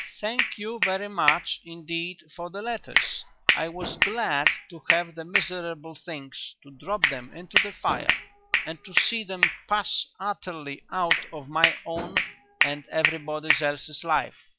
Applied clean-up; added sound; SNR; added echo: classical method log-MMSE.